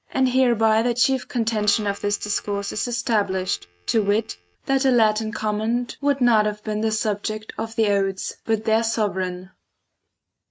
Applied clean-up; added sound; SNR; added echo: neural mask model RNNoise.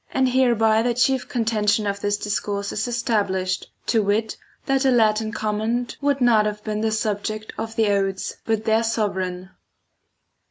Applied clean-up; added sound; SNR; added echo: none; none; none; none.